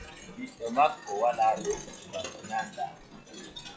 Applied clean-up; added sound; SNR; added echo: classical method log-MMSE.